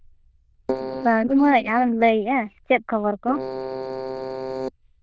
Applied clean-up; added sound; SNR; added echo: neural diffusion model UNIVERSE++.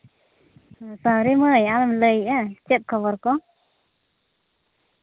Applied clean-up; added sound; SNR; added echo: none; none; none; none.